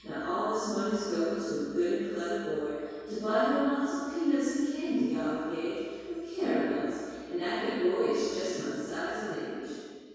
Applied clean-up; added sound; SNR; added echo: none; none; none; reverberation time 2.0 s.